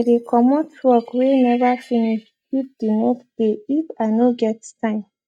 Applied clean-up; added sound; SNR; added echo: neural mask model DeepFilterNet 3.